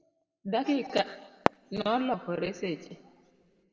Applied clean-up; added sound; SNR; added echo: none; Fireworks; 4 dB; reverberation time 1.2 s.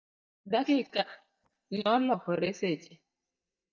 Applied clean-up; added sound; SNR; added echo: neural mask model DeepFilterNet 3.